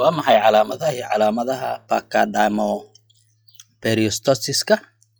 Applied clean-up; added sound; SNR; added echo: classical method log-MMSE.